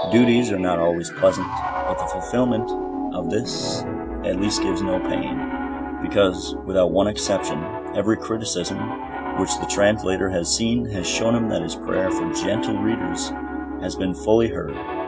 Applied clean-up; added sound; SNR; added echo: none; Piano; 4 dB; none.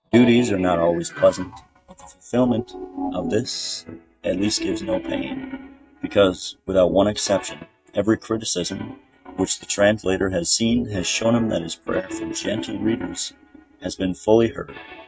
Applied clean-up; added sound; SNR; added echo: neural mask model RNNoise.